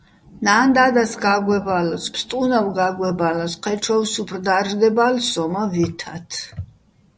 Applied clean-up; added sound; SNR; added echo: none; none; none; none.